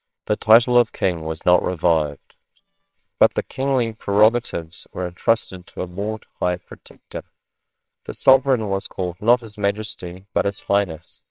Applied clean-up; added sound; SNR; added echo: neural separator model SepFormer WHAMR!.